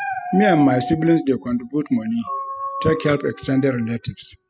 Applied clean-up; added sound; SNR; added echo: classical method spectral subtraction.